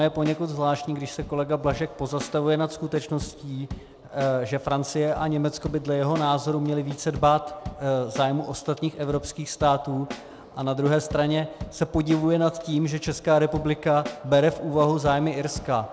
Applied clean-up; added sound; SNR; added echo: none; Drum / Drum kit; 17 dB; none.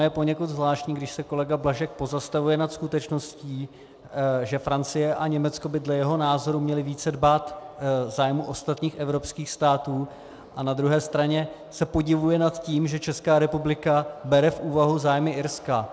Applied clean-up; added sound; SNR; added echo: none; none; none; none.